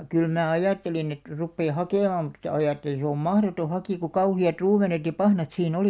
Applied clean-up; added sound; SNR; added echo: none; none; none; none.